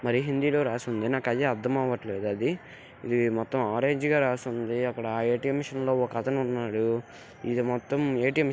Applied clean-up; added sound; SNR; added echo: none; none; none; none.